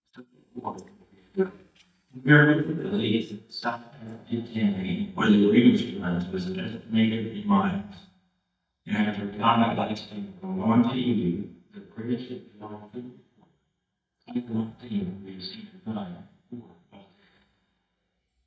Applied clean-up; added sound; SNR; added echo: neural mask model DeepFilterNet 3.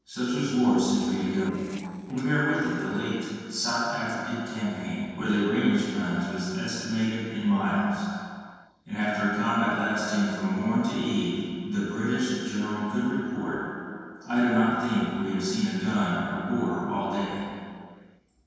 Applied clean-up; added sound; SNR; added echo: neural separator model SepFormer DNS4.